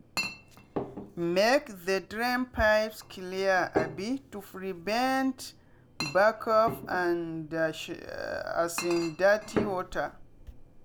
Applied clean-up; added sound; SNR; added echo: none; Chink, clink; 11 dB; none.